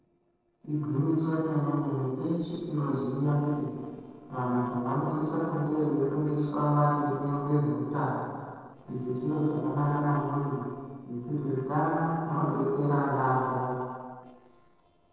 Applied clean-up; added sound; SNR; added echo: neural separator model SepFormer DNS4.